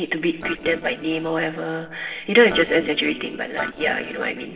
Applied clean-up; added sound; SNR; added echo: neural separator model SepFormer DNS4.